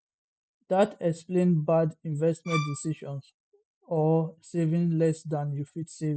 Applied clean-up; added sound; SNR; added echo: none; Bowed string instrument; 10 dB; none.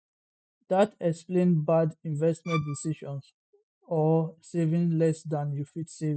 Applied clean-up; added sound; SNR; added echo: neural mask model RNNoise.